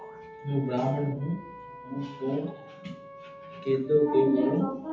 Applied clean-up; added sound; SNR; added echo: none; Wind instrument, woodwind instrument; 17 dB; reverberation time 0.7 s.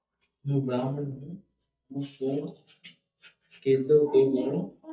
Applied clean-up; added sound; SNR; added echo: neural mask model DeepFilterNet 3.